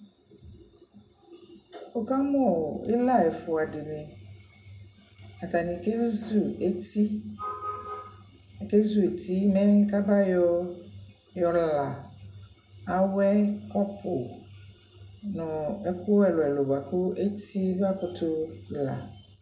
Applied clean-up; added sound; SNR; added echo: none; none; none; reverberation time 0.2 s.